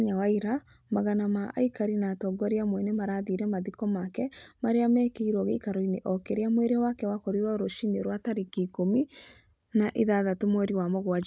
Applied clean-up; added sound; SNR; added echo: none; none; none; none.